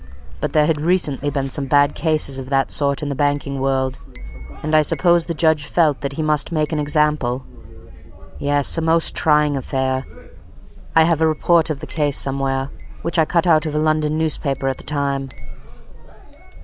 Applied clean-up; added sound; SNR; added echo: none; Chink, clink; 12 dB; none.